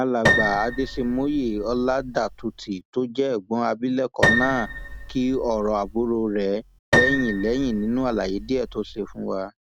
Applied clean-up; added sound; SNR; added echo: none; Piano; 3 dB; none.